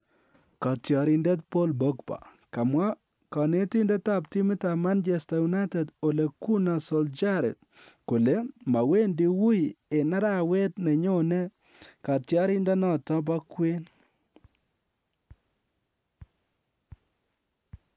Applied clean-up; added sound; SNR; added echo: none; none; none; none.